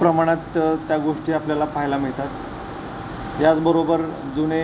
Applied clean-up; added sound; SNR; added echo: none; none; none; none.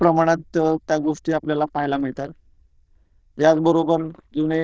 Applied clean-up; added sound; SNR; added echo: neural diffusion model UNIVERSE++.